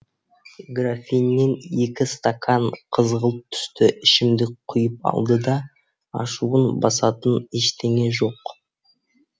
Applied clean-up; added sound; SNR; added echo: none; none; none; none.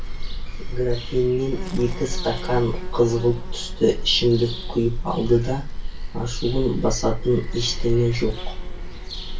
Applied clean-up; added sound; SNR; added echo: none; Bird vocalization, bird call, bird song; 3 dB; reverberation time 0.2 s.